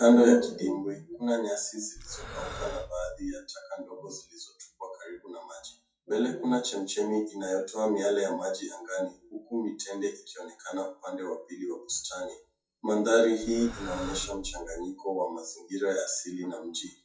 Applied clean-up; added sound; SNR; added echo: classical method WPE with log-MMSE.